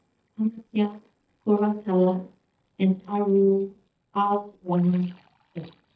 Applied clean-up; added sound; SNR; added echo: neural mask model DeepFilterNet 3.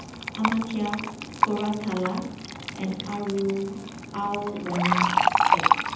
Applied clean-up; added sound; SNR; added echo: none; Fill (with liquid); -2 dB; reverberation time 0.8 s.